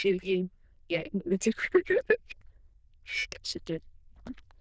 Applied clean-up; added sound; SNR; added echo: neural diffusion model UNIVERSE++.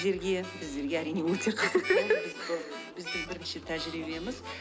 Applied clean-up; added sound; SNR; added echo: none; Harmonica; 10 dB; none.